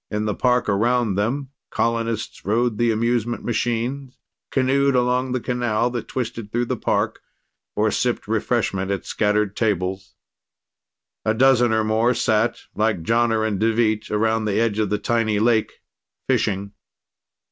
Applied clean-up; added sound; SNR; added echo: none; none; none; none.